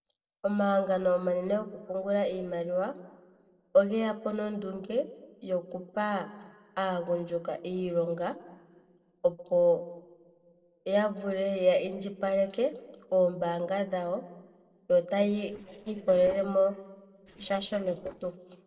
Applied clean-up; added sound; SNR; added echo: neural separator model SepFormer DNS4.